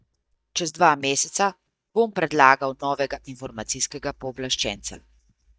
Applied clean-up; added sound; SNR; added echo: neural mask model DeepFilterNet 3.